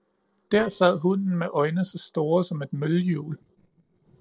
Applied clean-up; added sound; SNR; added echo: neural separator model SepFormer DNS4.